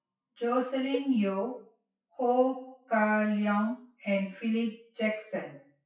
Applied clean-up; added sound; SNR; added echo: classical method WPE with log-MMSE.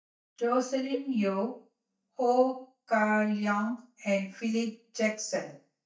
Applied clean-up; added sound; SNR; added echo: neural mask model DeepFilterNet 3.